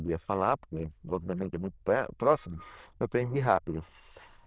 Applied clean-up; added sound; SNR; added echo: neural diffusion model UNIVERSE++.